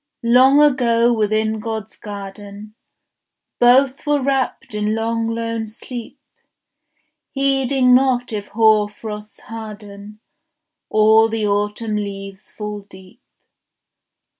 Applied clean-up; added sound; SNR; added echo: none; none; none; none.